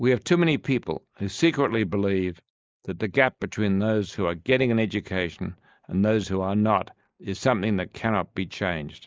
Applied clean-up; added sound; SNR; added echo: neural mask model Resemble Enhance denoiser.